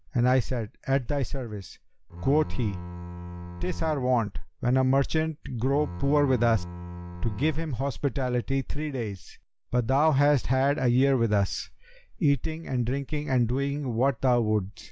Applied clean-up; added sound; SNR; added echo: none; Bowed string instrument; 12 dB; none.